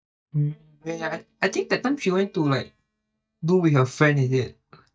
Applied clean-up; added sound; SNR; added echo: neural mask model DeepFilterNet 3.